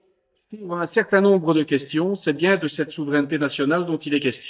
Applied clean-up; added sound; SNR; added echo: neural mask model DeepFilterNet 3.